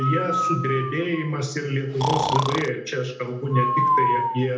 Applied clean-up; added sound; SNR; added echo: none; Breathing; 1 dB; reverberation time 0.7 s.